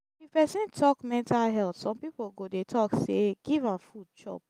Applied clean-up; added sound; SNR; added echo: none; none; none; none.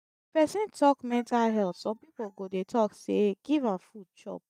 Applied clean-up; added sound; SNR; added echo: neural mask model DeepFilterNet 3.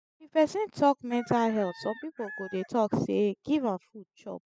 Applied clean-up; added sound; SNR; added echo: classical method spectral subtraction.